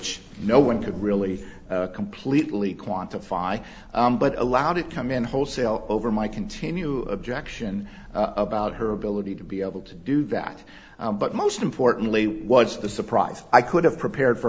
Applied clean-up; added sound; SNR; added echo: none; Sliding door; 19 dB; none.